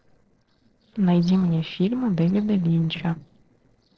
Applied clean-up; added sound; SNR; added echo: neural separator model SepFormer DNS4.